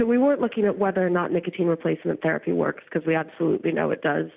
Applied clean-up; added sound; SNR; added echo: none; none; none; none.